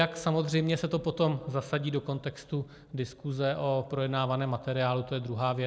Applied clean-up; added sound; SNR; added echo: none; none; none; none.